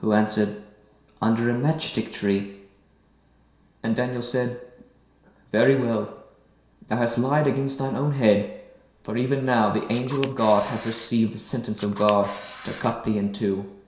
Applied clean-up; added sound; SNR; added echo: none; Camera; 15 dB; reverberation time 0.7 s.